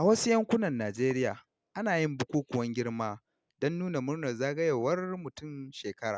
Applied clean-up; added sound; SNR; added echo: none; none; none; none.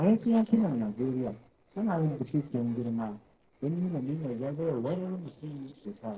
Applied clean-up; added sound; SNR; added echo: neural separator model SepFormer DNS4.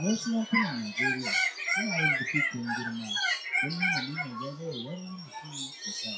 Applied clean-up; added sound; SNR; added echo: classical method WPE with log-MMSE.